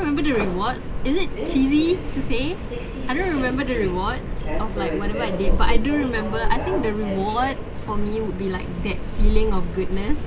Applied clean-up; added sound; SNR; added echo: none; Subway, metro, underground; -2 dB; none.